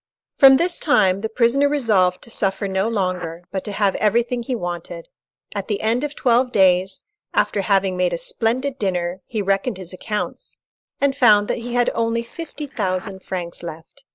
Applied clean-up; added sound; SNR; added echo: neural mask model Resemble Enhance denoiser.